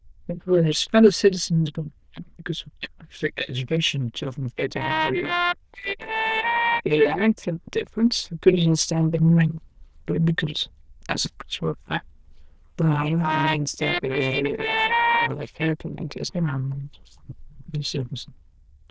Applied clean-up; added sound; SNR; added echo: neural diffusion model UNIVERSE++.